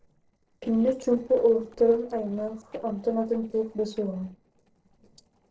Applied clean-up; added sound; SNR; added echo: neural separator model SepFormer DNS4.